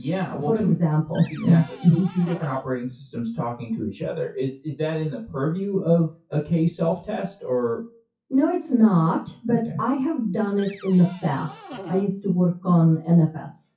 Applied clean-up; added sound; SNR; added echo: classical method WPE with log-MMSE.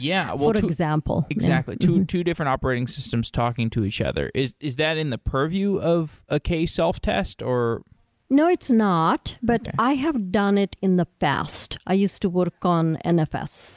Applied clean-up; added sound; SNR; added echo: none; none; none; none.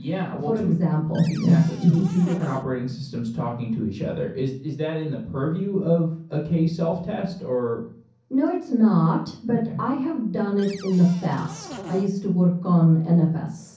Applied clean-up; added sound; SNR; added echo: none; Cupboard open or close; 17 dB; reverberation time 0.6 s.